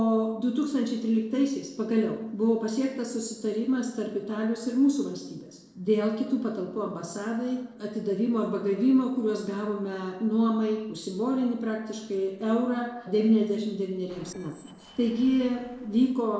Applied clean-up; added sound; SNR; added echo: neural separator model SepFormer DNS4.